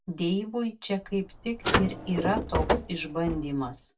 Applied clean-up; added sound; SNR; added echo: none; Car; 1 dB; reverberation time 0.1 s.